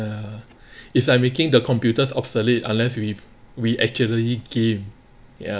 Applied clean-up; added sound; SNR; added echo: none; none; none; none.